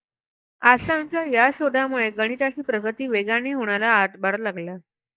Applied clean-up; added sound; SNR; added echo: neural mask model DeepFilterNet 3.